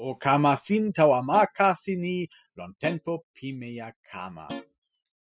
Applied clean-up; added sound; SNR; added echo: classical method spectral subtraction.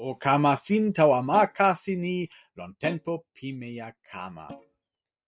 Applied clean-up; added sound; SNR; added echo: neural mask model DeepFilterNet 3.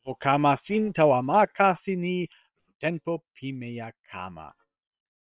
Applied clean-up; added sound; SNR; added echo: neural separator model SepFormer WHAM!.